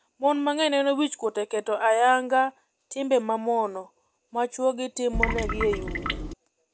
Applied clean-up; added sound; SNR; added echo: none; Trickle, dribble / Water tap, faucet; 3 dB; none.